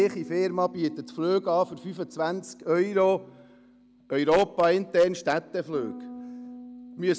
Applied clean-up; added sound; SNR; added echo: none; Bass guitar; 18 dB; none.